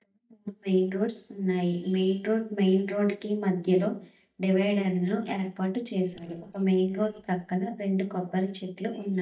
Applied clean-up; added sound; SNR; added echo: neural mask model DeepFilterNet 3.